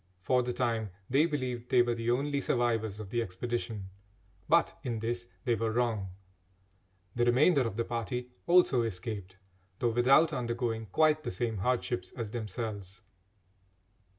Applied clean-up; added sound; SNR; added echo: none; none; none; none.